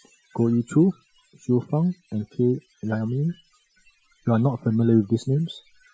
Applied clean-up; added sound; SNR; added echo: classical method Wiener filter.